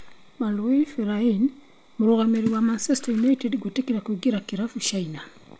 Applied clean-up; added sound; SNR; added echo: none; Water / Splash, splatter; 14 dB; none.